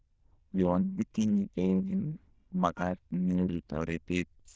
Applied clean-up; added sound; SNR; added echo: neural diffusion model UNIVERSE++.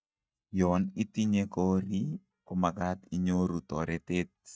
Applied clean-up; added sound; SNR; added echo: neural mask model DeepFilterNet 3.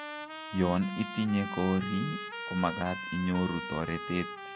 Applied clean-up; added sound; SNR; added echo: none; Trumpet; 8 dB; none.